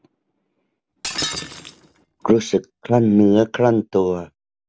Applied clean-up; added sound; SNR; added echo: none; Shatter; 12 dB; none.